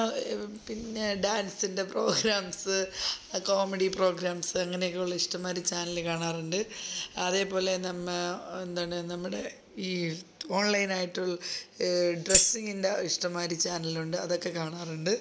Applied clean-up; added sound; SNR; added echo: none; Tambourine; -4 dB; none.